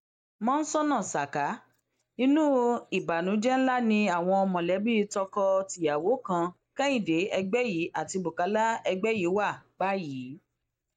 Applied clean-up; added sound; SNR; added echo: neural mask model DeepFilterNet 3.